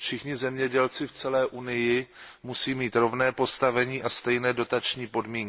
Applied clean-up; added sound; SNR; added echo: none; none; none; none.